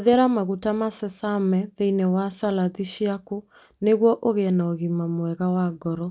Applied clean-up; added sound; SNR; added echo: none; none; none; none.